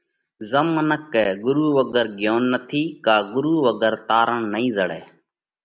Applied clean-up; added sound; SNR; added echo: none; none; none; none.